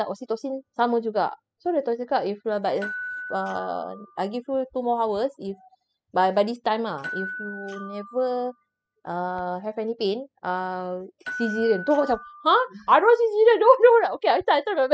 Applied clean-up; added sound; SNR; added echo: classical method spectral subtraction.